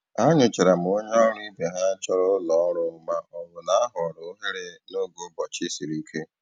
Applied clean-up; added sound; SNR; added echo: none; none; none; none.